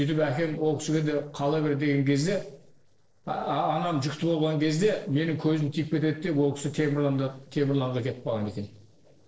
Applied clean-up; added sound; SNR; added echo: neural separator model SepFormer DNS4.